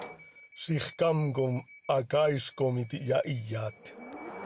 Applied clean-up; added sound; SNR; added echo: none; Subway, metro, underground / Door; 18 dB; none.